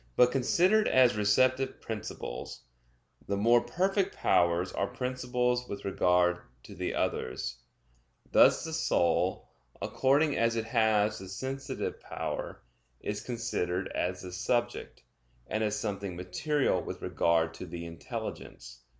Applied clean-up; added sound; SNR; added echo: none; none; none; none.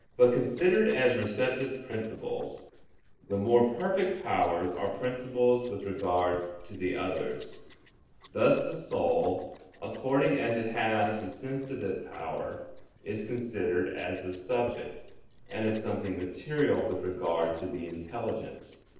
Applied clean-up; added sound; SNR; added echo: neural separator model SepFormer DNS4.